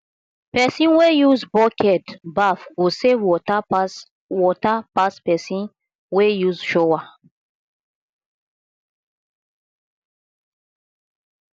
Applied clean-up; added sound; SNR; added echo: none; none; none; none.